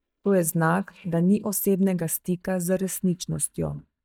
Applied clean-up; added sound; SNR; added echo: neural mask model DeepFilterNet 3.